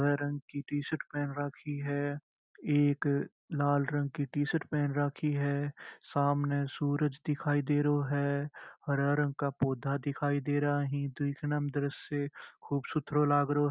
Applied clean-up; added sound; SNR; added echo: none; none; none; none.